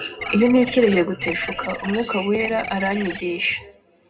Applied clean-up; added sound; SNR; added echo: none; Bird; 11 dB; reverberation time 0.2 s.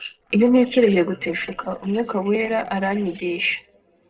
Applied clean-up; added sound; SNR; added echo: neural separator model SepFormer DNS4.